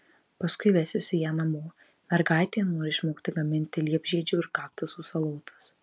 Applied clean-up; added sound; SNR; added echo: none; none; none; none.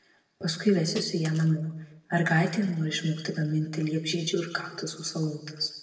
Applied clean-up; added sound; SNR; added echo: neural separator model SepFormer DNS4.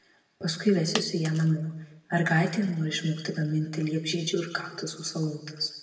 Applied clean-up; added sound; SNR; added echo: none; Coin (dropping); 12 dB; reverberation time 0.9 s.